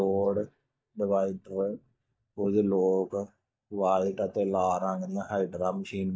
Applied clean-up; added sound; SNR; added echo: neural mask model DeepFilterNet 3.